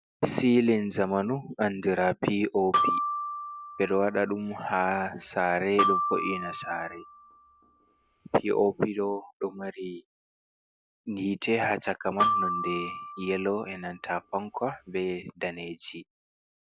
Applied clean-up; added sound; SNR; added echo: none; Glockenspiel; -3 dB; none.